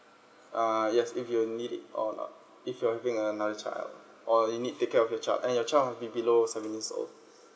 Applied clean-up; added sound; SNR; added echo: none; none; none; none.